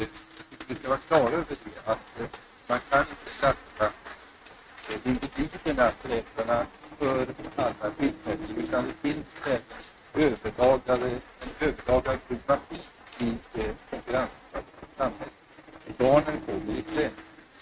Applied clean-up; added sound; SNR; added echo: neural mask model RNNoise.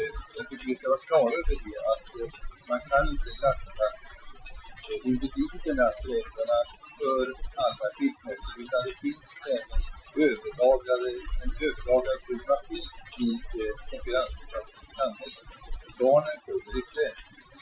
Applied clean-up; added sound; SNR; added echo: classical method Wiener filter.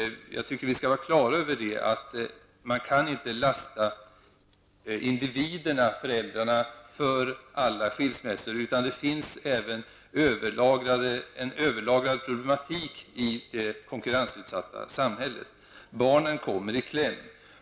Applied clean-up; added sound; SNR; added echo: none; none; none; none.